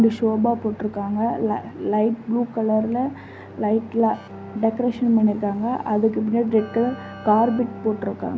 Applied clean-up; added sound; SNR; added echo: none; Keyboard (musical); 19 dB; none.